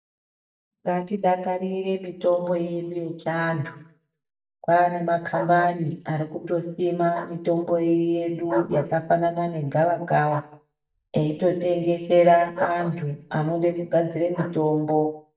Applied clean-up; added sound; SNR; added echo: neural mask model DeepFilterNet 3.